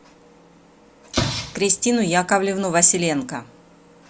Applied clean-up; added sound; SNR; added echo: none; Explosion; 8 dB; none.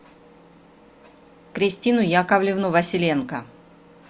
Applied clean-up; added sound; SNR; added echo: none; none; none; none.